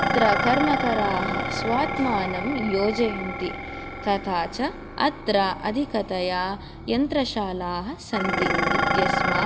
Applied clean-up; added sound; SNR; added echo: none; Dishes, pots, and pans; 2 dB; none.